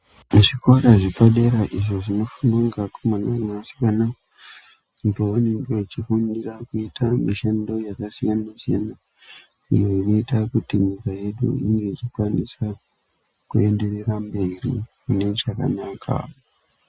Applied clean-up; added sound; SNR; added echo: none; none; none; none.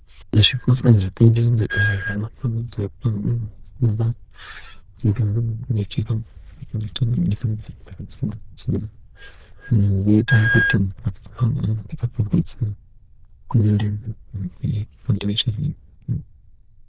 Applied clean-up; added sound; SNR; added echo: neural diffusion model UNIVERSE++.